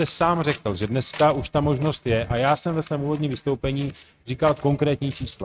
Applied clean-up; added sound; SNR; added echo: neural mask model RNNoise.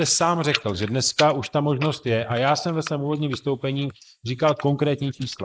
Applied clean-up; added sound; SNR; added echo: neural mask model Resemble Enhance denoiser.